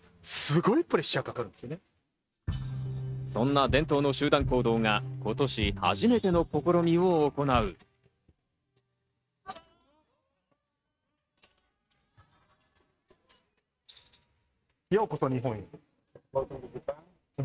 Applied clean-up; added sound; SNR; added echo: neural mask model RNNoise.